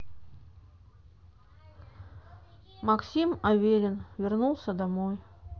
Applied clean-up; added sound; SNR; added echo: none; none; none; none.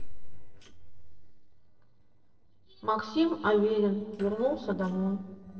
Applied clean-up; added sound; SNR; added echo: neural separator model SepFormer DNS4.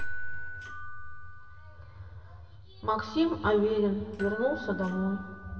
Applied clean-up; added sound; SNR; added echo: none; Door / Bell; 14 dB; reverberation time 2.0 s.